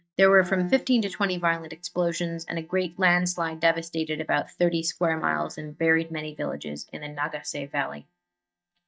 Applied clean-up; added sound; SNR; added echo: neural mask model DeepFilterNet 3.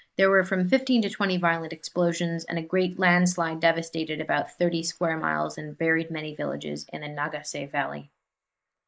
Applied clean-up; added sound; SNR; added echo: neural mask model Resemble Enhance denoiser.